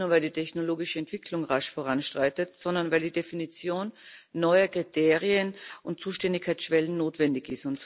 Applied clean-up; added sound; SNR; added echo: none; none; none; none.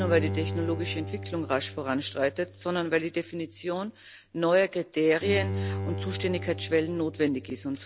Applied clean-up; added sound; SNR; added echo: none; Bowed string instrument; 7 dB; none.